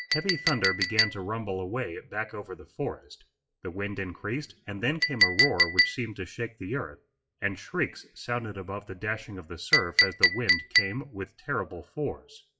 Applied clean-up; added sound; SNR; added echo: classical method WPE with log-MMSE.